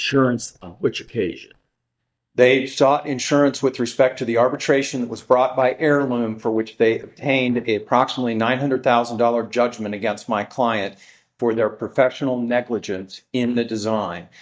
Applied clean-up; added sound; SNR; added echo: neural mask model DeepFilterNet 3.